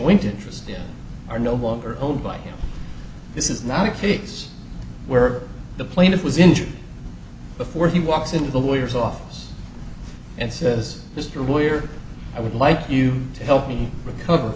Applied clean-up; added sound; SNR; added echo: none; Thump, thud; 19 dB; none.